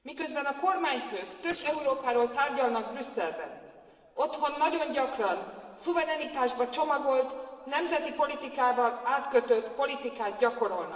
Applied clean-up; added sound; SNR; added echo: neural separator model SepFormer DNS4.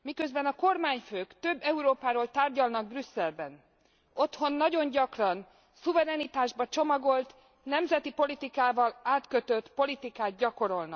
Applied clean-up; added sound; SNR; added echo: none; none; none; none.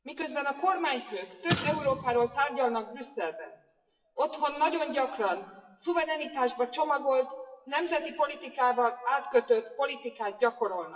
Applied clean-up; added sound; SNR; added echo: classical method WPE with log-MMSE.